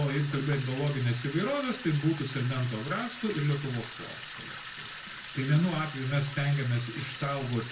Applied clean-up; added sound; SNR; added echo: none; Sink (filling or washing) / Water tap, faucet; 8 dB; reverberation time 0.3 s.